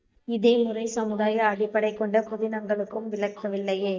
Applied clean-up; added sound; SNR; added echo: neural mask model DeepFilterNet 3.